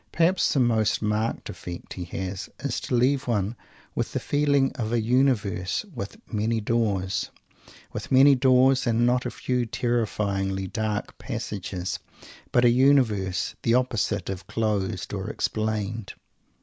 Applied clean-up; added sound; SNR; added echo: none; none; none; none.